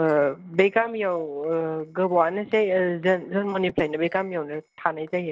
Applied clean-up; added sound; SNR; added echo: neural separator model SepFormer DNS4.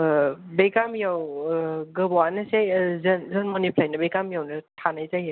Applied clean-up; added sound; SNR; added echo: none; none; none; none.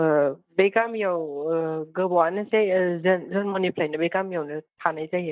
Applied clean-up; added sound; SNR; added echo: neural mask model DeepFilterNet 3.